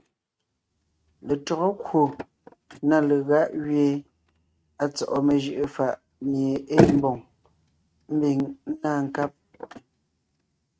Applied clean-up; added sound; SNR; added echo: neural mask model RNNoise.